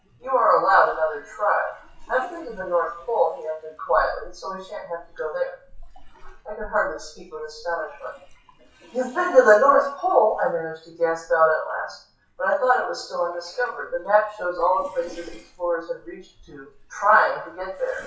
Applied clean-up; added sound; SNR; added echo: classical method WPE with log-MMSE.